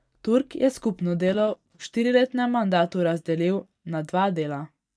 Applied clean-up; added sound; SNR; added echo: neural mask model DeepFilterNet 3.